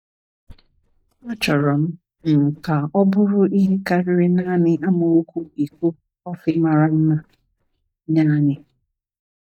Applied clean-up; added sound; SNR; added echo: neural mask model DeepFilterNet 3.